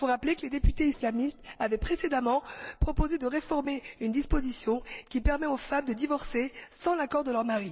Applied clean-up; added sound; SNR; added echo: neural separator model SepFormer DNS4.